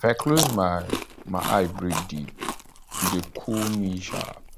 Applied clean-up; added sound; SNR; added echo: none; Chewing, mastication; 5 dB; none.